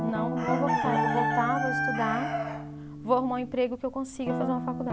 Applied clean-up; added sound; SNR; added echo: none; Guitar + Chicken, rooster; -1 dB; none.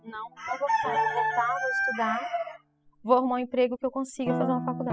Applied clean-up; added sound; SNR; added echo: classical method spectral subtraction.